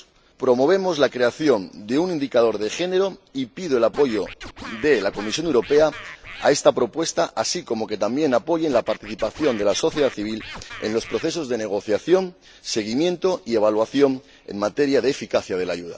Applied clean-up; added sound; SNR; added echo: none; Scratching (performance technique); 16 dB; none.